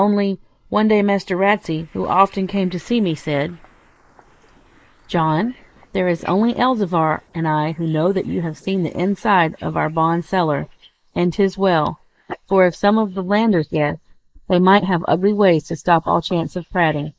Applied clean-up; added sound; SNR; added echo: neural mask model Resemble Enhance denoiser.